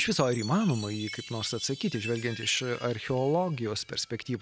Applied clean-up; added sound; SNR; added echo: none; Chime; 15 dB; none.